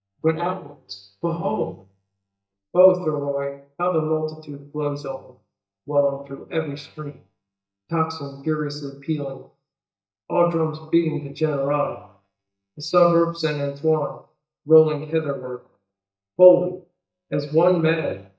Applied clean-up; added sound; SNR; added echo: neural mask model DeepFilterNet 3.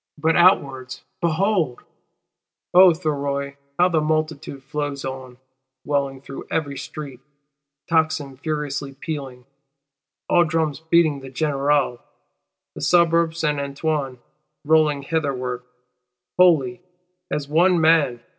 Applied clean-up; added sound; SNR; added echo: none; none; none; none.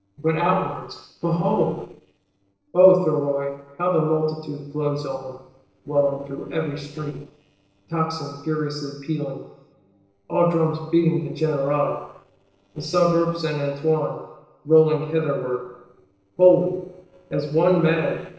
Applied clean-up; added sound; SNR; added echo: neural separator model SepFormer DNS4.